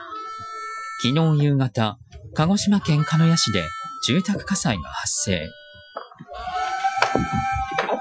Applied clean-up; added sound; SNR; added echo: classical method Wiener filter.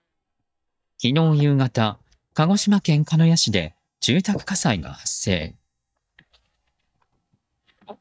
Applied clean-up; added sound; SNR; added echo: neural mask model DeepFilterNet 3.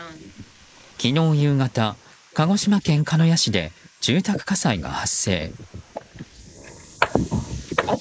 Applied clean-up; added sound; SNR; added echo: neural mask model Resemble Enhance denoiser.